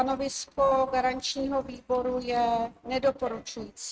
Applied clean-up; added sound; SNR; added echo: neural mask model RNNoise.